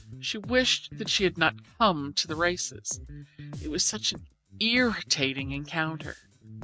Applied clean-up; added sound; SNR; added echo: neural mask model RNNoise.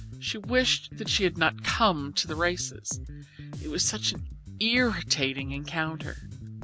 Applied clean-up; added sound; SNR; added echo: none; Bass guitar; 11 dB; none.